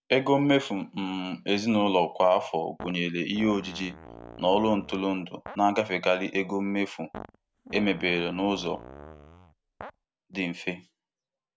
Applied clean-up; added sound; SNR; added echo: none; Fart; 17 dB; none.